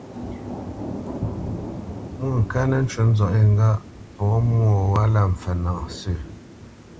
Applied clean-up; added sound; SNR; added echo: none; Thunder / Rain; 12 dB; none.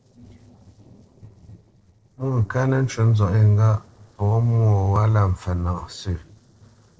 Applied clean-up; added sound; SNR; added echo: neural separator model SepFormer DNS4.